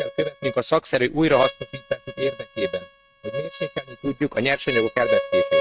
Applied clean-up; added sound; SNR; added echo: neural mask model RNNoise.